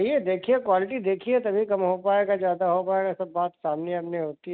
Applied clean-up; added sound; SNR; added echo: none; none; none; none.